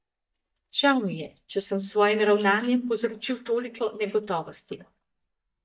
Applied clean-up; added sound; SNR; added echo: neural mask model DeepFilterNet 3.